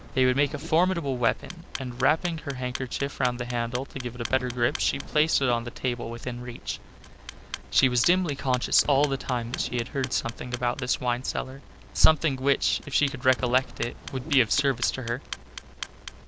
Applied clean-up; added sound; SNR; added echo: none; Whoosh, swoosh, swish / Fireworks + Clock; 14 dB; none.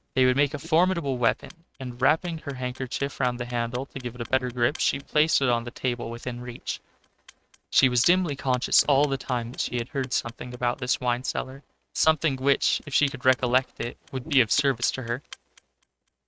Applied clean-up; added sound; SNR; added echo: neural mask model RNNoise.